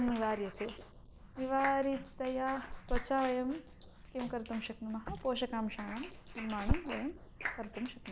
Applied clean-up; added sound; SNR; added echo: neural mask model Resemble Enhance denoiser.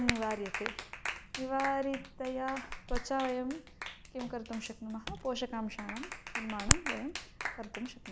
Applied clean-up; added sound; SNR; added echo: none; Clapping + Hands; 1 dB; none.